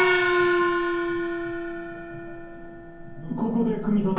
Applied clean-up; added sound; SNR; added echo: none; Gong; -4 dB; reverberation time 0.9 s.